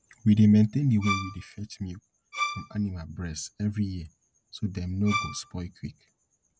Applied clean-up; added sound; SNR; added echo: none; Bowed string instrument; 7 dB; none.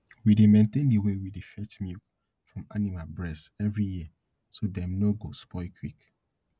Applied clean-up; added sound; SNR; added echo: none; none; none; none.